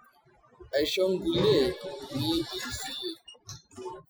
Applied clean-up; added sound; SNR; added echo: classical method Wiener filter.